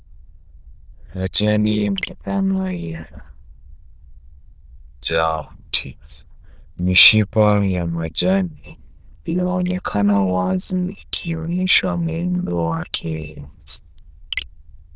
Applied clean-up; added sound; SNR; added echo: neural diffusion model UNIVERSE++.